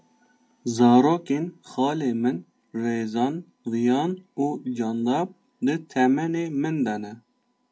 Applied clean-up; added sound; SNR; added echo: none; none; none; none.